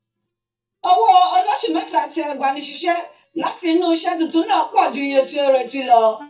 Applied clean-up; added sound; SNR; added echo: neural mask model DeepFilterNet 3.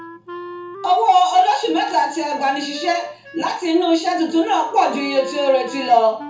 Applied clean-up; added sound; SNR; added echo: none; Wind instrument, woodwind instrument; 17 dB; reverberation time 0.6 s.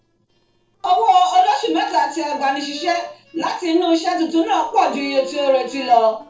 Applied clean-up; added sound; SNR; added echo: neural separator model SepFormer DNS4.